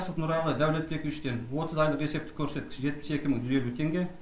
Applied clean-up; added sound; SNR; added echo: none; none; none; none.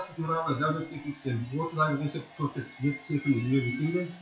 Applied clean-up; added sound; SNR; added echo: classical method WPE with log-MMSE.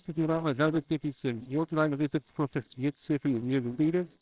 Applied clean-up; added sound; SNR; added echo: neural separator model SepFormer WHAMR!.